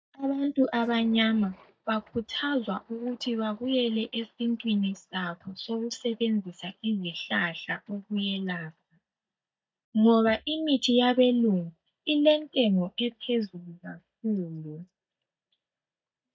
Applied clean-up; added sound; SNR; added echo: neural mask model DeepFilterNet 3.